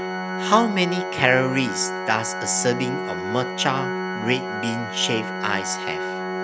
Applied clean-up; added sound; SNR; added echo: none; Organ; 4 dB; none.